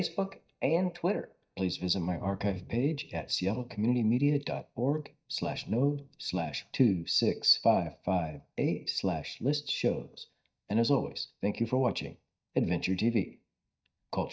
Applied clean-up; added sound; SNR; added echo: neural mask model DeepFilterNet 3.